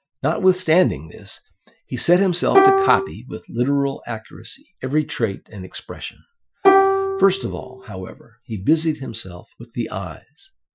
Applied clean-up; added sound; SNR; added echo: classical method Wiener filter.